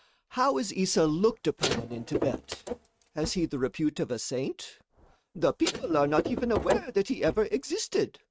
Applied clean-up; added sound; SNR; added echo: neural mask model RNNoise.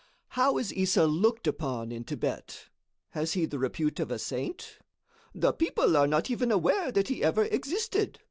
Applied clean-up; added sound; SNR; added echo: none; none; none; none.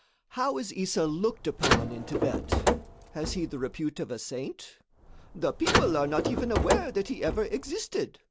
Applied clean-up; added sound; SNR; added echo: none; Car; -1 dB; none.